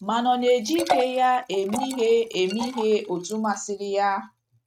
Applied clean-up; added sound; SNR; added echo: neural mask model RNNoise.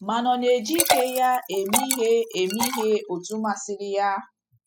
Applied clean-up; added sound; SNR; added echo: classical method spectral subtraction.